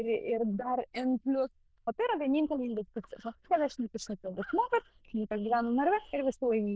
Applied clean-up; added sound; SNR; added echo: neural diffusion model UNIVERSE++.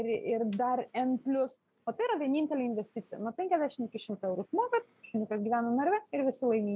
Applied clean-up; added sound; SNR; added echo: none; none; none; none.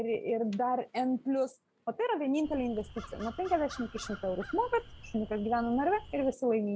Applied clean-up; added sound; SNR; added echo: none; Crow; 16 dB; none.